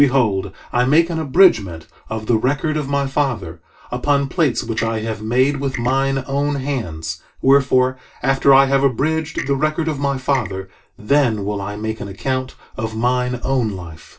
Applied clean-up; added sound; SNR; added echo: none; Clock; 17 dB; reverberation time 0.2 s.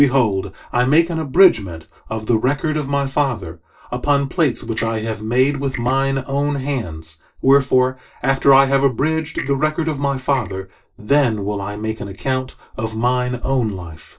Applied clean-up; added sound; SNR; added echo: neural separator model SepFormer DNS4.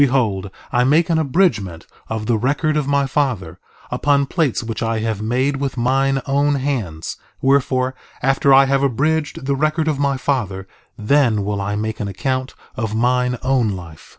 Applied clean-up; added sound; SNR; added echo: none; none; none; none.